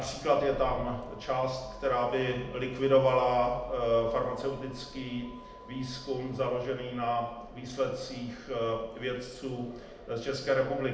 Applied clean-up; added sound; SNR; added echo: none; Motor vehicle (road); 17 dB; reverberation time 0.8 s.